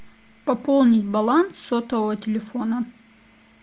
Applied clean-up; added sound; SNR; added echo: none; none; none; none.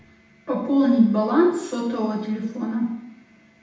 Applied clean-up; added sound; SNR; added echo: none; none; none; reverberation time 0.8 s.